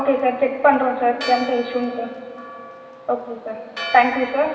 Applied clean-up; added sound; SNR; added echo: none; Church bell; 14 dB; reverberation time 2.6 s.